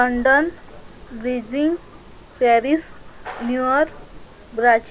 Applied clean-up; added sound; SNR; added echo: none; Insect; 18 dB; none.